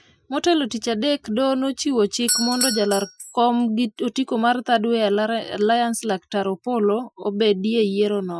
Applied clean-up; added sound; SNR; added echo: classical method Wiener filter.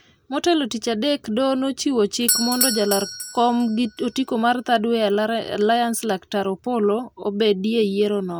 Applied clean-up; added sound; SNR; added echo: none; Doorbell; 11 dB; none.